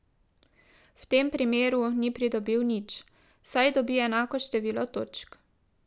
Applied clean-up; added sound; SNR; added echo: none; none; none; none.